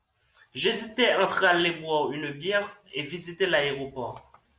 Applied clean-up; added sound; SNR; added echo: none; none; none; none.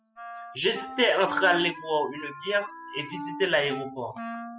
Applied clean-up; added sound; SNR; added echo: classical method spectral subtraction.